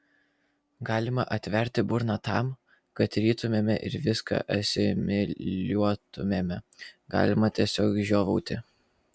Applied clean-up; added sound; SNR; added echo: none; none; none; none.